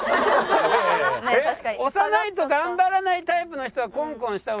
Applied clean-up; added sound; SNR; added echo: none; none; none; none.